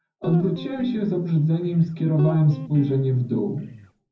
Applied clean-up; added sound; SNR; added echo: none; Guitar; 14 dB; reverberation time 0.4 s.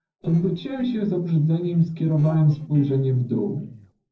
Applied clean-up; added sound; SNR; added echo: neural separator model SepFormer DNS4.